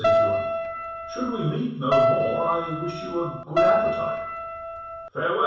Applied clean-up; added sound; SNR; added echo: none; Keyboard (musical); -4 dB; reverberation time 0.7 s.